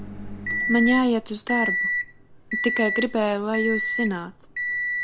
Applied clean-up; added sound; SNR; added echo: none; Microwave oven; 2 dB; none.